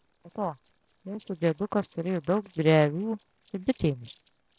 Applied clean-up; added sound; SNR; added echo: neural separator model SepFormer DNS4.